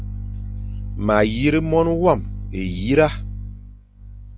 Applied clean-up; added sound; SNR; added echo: none; none; none; none.